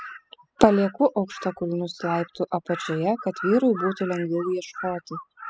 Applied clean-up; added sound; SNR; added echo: classical method spectral subtraction.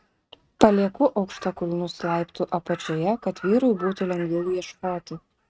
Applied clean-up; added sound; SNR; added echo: neural mask model RNNoise.